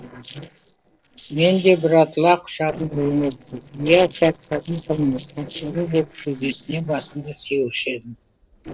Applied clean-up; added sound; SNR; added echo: neural separator model SepFormer DNS4.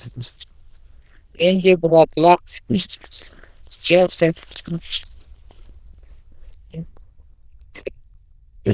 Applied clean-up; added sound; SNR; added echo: neural diffusion model UNIVERSE++.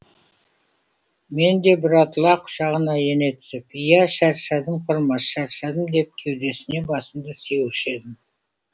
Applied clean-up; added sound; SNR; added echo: none; none; none; none.